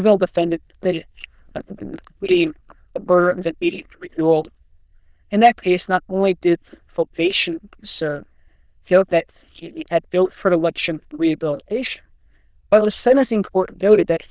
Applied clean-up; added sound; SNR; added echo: neural diffusion model UNIVERSE++.